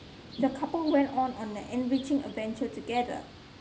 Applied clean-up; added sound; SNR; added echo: none; Bird; 20 dB; none.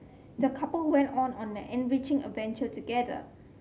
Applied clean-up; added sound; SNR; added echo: none; none; none; none.